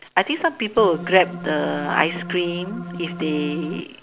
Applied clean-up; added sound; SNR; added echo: none; Organ; 9 dB; none.